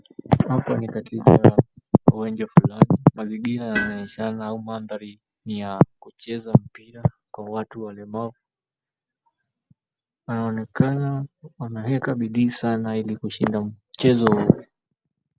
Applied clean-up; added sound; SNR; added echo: none; Tools; 13 dB; none.